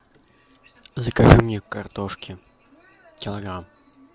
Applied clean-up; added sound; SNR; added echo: none; none; none; none.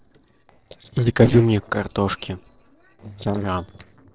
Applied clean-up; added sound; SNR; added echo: neural separator model SepFormer DNS4.